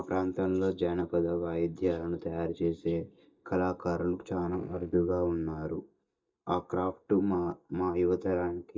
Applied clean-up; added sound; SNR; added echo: neural mask model DeepFilterNet 3.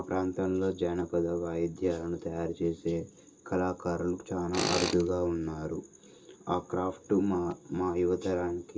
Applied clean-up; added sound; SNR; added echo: none; Tools; 8 dB; reverberation time 0.2 s.